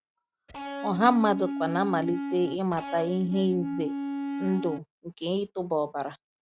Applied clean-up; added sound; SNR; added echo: neural mask model RNNoise.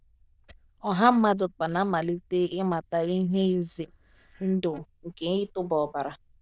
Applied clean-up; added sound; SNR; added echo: neural diffusion model UNIVERSE++.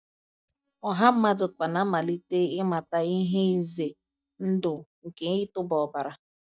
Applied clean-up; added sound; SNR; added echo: neural mask model DeepFilterNet 3.